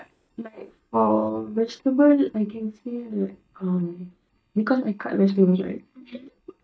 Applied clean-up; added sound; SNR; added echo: neural mask model DeepFilterNet 3.